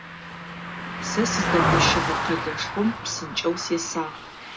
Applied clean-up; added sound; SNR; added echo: none; Car passing by; -1 dB; reverberation time 0.2 s.